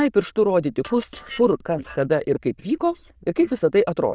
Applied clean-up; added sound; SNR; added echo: neural diffusion model UNIVERSE++.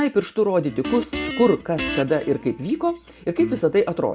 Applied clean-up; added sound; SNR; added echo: none; Guitar; 10 dB; none.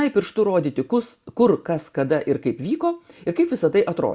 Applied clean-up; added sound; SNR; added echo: none; none; none; none.